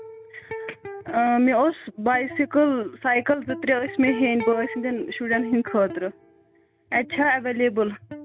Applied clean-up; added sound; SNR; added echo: none; Electric guitar; 14 dB; none.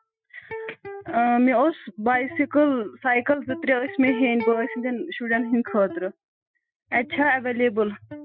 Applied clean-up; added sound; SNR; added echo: classical method Wiener filter.